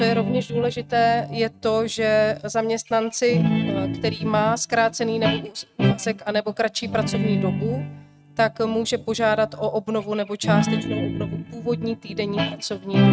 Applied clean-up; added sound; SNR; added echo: neural mask model RNNoise.